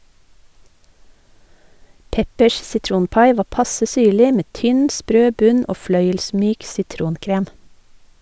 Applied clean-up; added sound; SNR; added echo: none; none; none; none.